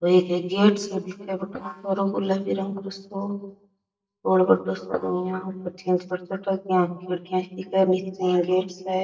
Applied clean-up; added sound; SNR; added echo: neural mask model DeepFilterNet 3.